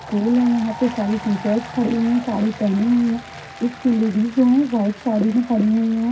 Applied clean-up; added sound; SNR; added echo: none; Applause; 17 dB; reverberation time 0.4 s.